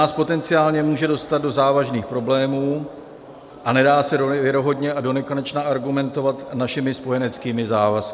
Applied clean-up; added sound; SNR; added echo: none; none; none; none.